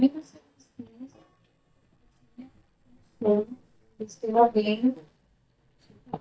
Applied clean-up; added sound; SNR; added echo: neural mask model DeepFilterNet 3.